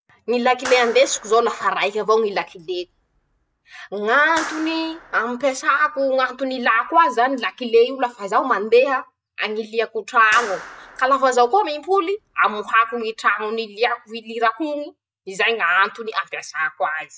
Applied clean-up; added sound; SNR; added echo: none; Clapping; 17 dB; none.